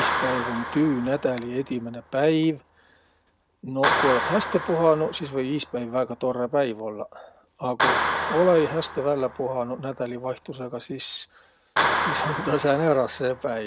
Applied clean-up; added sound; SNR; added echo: none; Clapping; 5 dB; none.